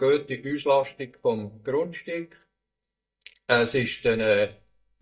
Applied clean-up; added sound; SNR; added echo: neural mask model DeepFilterNet 3.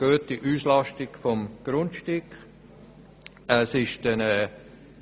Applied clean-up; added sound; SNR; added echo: none; none; none; none.